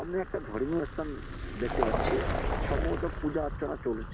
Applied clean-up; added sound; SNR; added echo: none; Vehicle; 0 dB; none.